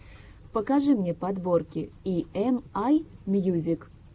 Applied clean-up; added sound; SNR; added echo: none; none; none; none.